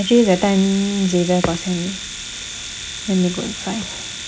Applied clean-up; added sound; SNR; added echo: none; Domestic sounds, home sounds; 10 dB; none.